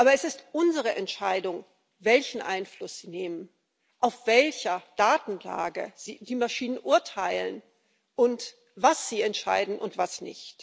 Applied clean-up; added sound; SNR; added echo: none; none; none; none.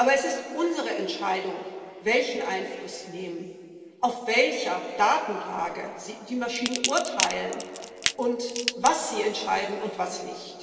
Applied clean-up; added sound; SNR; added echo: none; Crackle / Crushing; 5 dB; reverberation time 2.6 s.